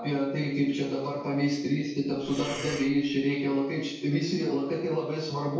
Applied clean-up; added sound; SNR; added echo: none; Breathing; 12 dB; reverberation time 0.8 s.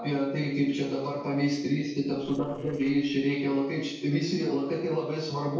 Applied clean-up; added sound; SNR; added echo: neural separator model SepFormer DNS4.